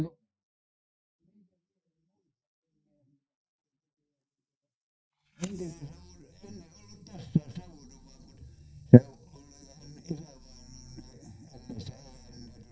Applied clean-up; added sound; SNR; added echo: neural mask model DeepFilterNet 3.